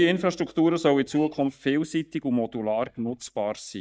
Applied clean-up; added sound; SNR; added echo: neural mask model DeepFilterNet 3.